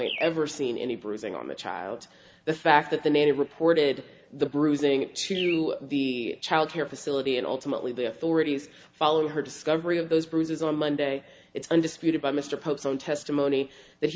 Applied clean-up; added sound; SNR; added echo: none; Bird; 13 dB; none.